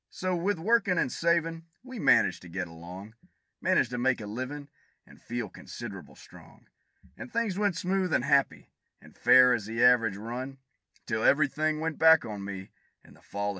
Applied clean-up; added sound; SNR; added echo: none; none; none; none.